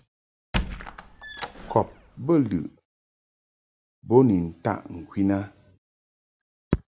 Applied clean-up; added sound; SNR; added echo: none; Squeak; 8 dB; none.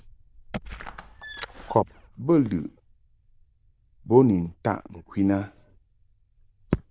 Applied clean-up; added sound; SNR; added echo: neural diffusion model UNIVERSE++.